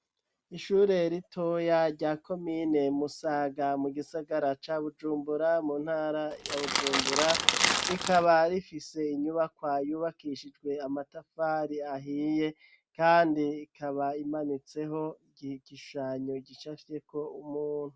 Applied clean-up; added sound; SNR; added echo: none; Crackle; -1 dB; none.